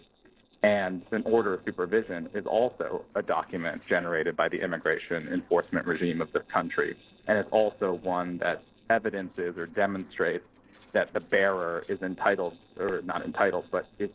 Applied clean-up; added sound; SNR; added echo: neural separator model SepFormer DNS4.